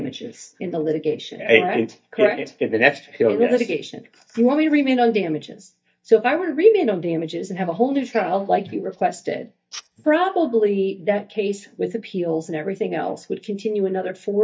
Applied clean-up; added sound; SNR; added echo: neural mask model DeepFilterNet 3.